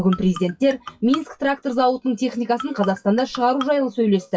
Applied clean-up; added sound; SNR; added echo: classical method WPE with log-MMSE.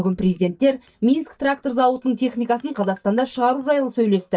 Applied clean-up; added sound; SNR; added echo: neural mask model DeepFilterNet 3.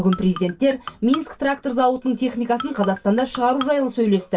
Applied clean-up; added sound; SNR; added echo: none; Marimba, xylophone; 14 dB; reverberation time 0.1 s.